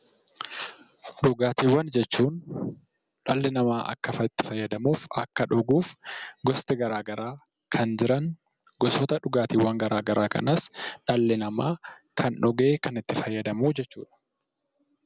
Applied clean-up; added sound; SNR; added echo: none; none; none; none.